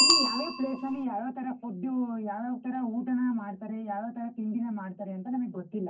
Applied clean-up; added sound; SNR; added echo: none; Bicycle bell; 1 dB; reverberation time 0.3 s.